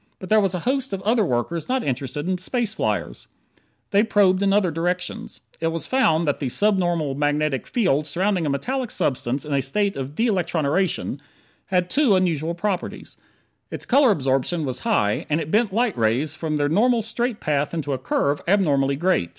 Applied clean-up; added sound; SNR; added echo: none; none; none; none.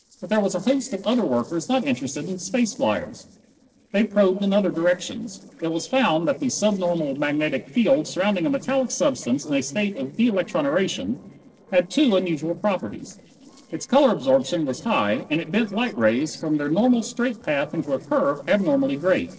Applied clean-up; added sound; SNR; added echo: neural separator model SepFormer DNS4.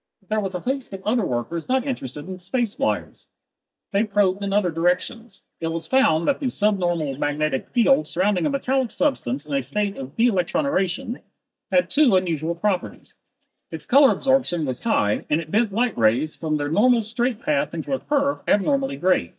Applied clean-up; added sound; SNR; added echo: neural mask model DeepFilterNet 3.